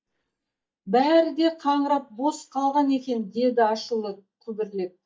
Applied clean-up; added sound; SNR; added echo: neural mask model DeepFilterNet 3.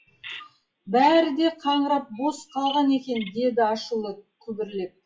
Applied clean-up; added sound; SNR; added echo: classical method WPE with log-MMSE.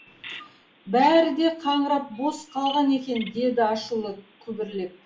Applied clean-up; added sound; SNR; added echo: none; Bird vocalization, bird call, bird song; 19 dB; reverberation time 0.2 s.